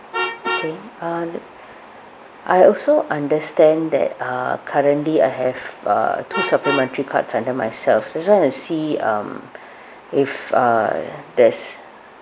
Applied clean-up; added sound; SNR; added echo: none; Vehicle horn, car horn, honking; 14 dB; none.